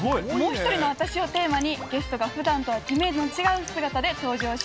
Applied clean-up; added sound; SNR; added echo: none; Raindrop; 13 dB; none.